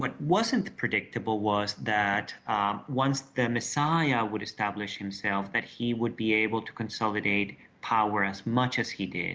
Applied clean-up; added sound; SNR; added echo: none; none; none; none.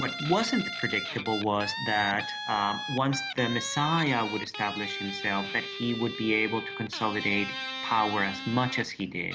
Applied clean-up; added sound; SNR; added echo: none; Guitar; 7 dB; none.